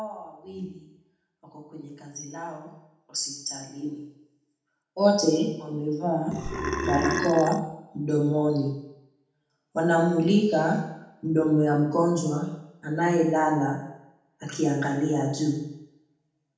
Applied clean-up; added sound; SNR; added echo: none; Burping, eructation; 2 dB; reverberation time 0.8 s.